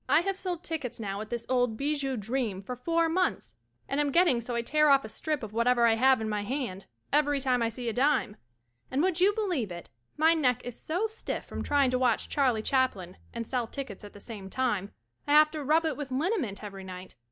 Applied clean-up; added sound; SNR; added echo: none; Bowed string instrument; 18 dB; none.